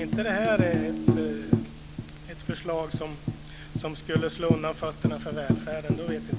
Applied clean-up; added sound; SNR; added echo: none; Tambourine; -2 dB; none.